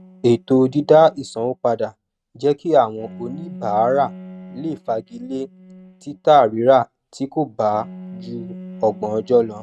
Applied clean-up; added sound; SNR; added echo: neural mask model RNNoise.